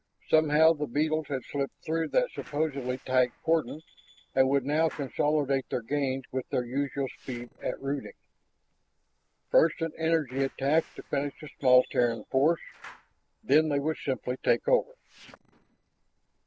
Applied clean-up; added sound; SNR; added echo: neural separator model SepFormer DNS4.